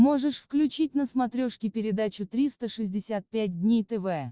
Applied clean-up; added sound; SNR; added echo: none; none; none; none.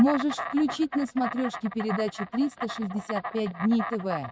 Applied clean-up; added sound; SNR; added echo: neural mask model RNNoise.